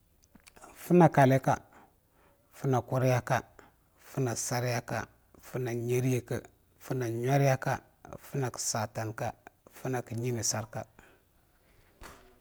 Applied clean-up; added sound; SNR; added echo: none; none; none; none.